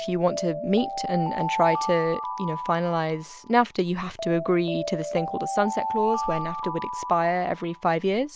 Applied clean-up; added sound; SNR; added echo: none; Alarm; 6 dB; none.